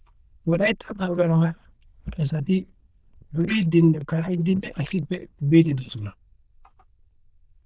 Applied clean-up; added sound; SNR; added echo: neural diffusion model UNIVERSE++.